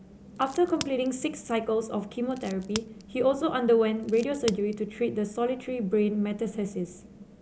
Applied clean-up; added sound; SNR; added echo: none; Crack; 17 dB; none.